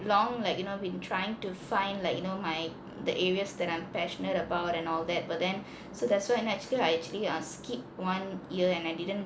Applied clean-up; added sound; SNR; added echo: none; none; none; none.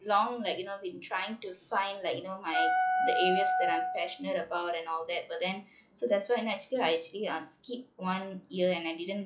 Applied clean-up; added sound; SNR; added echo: classical method log-MMSE.